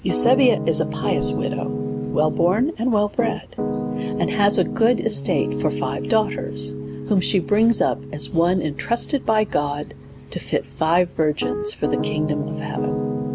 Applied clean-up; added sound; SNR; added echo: none; Piano; 5 dB; none.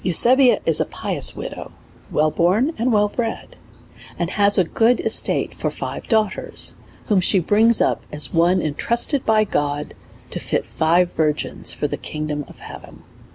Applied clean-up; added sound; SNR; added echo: none; none; none; none.